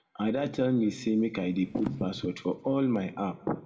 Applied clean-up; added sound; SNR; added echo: none; Percussion; 13 dB; reverberation time 1.3 s.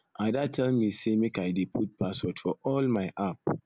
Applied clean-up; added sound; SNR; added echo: none; none; none; none.